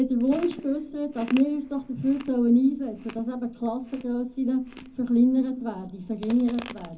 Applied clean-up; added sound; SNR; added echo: none; Chewing, mastication; 19 dB; reverberation time 0.3 s.